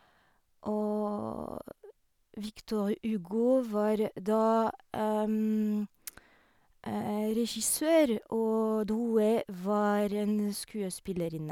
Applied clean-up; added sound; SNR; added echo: none; none; none; none.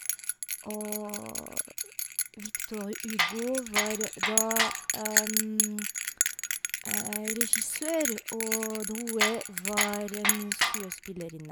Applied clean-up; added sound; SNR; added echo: none; Bell + Tools; -4 dB; none.